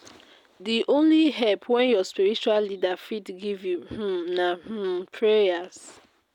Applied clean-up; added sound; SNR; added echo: none; none; none; none.